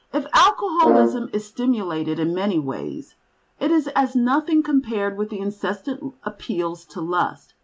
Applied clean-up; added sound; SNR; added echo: none; Brass instrument; 0 dB; none.